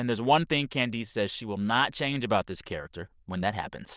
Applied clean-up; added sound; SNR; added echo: neural diffusion model UNIVERSE++.